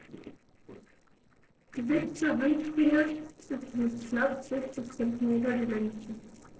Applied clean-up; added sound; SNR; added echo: neural separator model SepFormer DNS4.